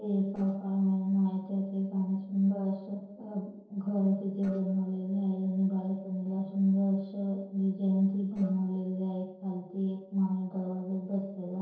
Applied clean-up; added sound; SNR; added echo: neural separator model SepFormer DNS4.